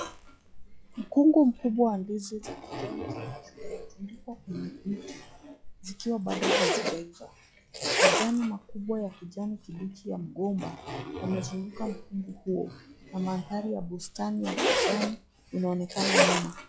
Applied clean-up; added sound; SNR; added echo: classical method log-MMSE.